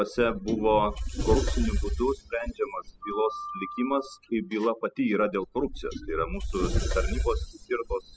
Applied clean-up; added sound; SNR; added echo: classical method spectral subtraction.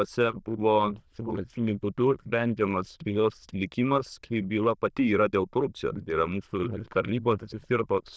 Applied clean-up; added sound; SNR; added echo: neural diffusion model UNIVERSE++.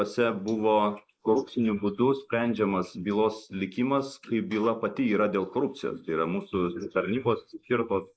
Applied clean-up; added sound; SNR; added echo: neural mask model Resemble Enhance denoiser.